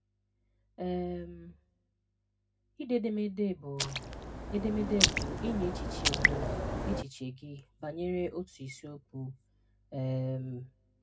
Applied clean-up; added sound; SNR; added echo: none; Raindrop; -5 dB; reverberation time 0.2 s.